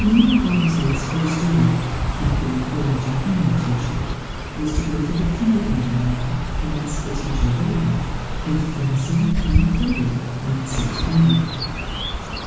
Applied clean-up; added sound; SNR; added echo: none; Chirp, tweet; 4 dB; reverberation time 1.2 s.